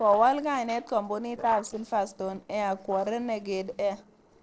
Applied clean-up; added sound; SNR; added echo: neural separator model SepFormer DNS4.